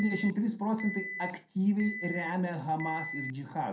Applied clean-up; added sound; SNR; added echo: none; Alarm; 10 dB; reverberation time 0.2 s.